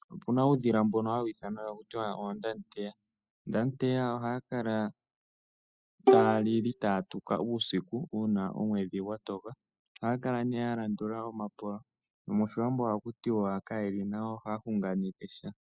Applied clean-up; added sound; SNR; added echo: classical method spectral subtraction.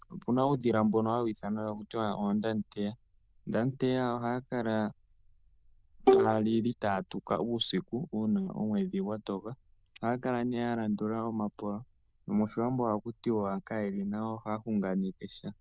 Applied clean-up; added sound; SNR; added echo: neural diffusion model UNIVERSE++.